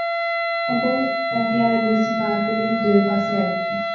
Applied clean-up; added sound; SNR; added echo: none; Wind instrument, woodwind instrument; 1 dB; reverberation time 0.6 s.